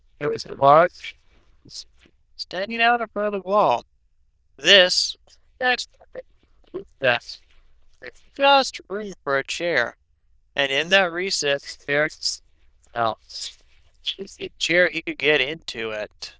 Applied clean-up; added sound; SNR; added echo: neural diffusion model UNIVERSE++.